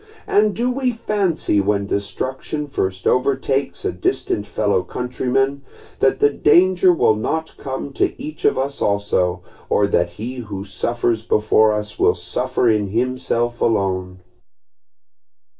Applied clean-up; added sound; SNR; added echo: none; none; none; reverberation time 0.2 s.